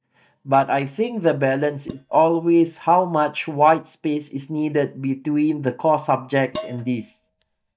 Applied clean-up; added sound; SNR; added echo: neural mask model DeepFilterNet 3.